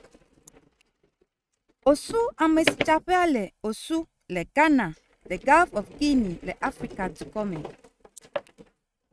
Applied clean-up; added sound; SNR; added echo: neural mask model RNNoise.